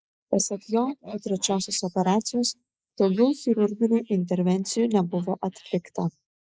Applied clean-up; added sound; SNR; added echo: neural mask model Resemble Enhance denoiser.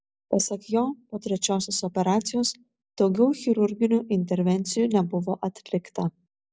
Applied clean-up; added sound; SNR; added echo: none; none; none; none.